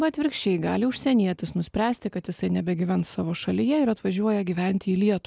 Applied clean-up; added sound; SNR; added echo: none; none; none; none.